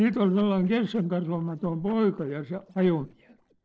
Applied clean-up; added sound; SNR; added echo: neural separator model SepFormer DNS4.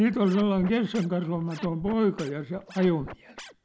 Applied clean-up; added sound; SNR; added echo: none; Scratching (performance technique); 19 dB; none.